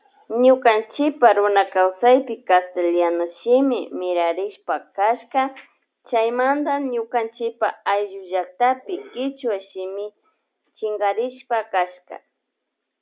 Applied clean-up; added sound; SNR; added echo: none; none; none; none.